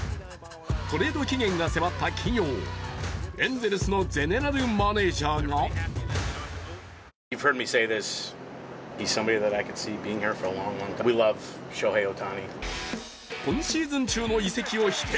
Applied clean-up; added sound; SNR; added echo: none; none; none; none.